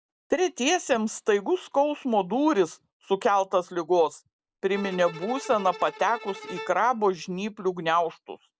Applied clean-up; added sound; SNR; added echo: none; Bowed string instrument; 16 dB; none.